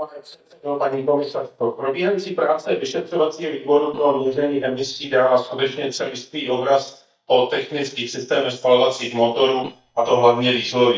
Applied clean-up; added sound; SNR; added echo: neural mask model DeepFilterNet 3.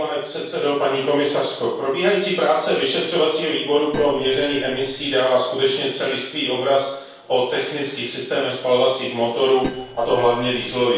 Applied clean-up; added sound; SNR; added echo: neural separator model SepFormer DNS4.